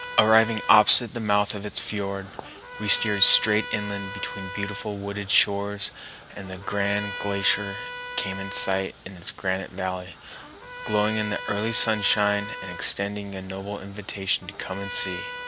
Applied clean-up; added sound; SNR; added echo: none; Trumpet; 13 dB; none.